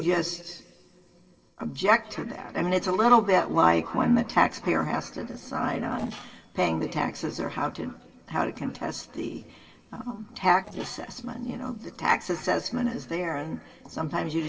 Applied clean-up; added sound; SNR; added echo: neural separator model SepFormer DNS4.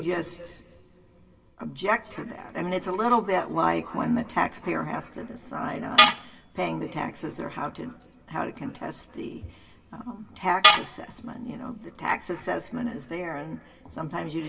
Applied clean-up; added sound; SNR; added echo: none; Tools; -4 dB; reverberation time 2.5 s.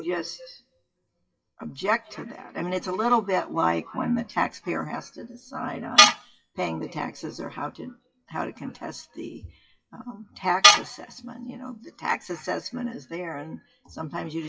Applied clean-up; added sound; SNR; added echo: classical method WPE with log-MMSE.